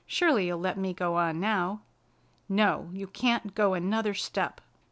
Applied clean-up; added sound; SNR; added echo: none; none; none; none.